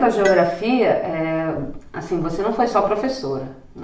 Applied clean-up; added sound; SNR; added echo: none; Tools; 18 dB; reverberation time 0.6 s.